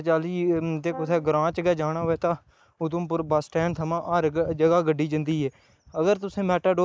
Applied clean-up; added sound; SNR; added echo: neural mask model DeepFilterNet 3.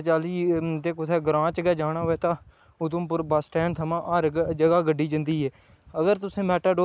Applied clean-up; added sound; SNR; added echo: none; none; none; none.